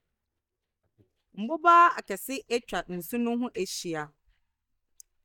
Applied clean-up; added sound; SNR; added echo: neural mask model DeepFilterNet 3.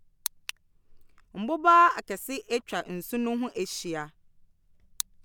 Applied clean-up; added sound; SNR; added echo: none; none; none; none.